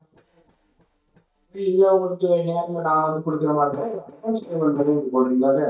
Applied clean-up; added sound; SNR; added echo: neural mask model DeepFilterNet 3.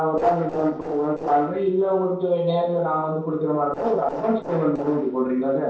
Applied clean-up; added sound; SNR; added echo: neural separator model SepFormer DNS4.